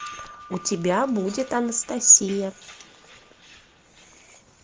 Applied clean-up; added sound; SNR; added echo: none; none; none; none.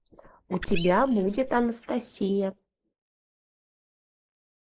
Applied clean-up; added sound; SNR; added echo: neural mask model Resemble Enhance denoiser.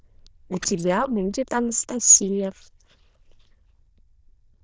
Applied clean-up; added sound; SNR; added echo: neural diffusion model UNIVERSE++.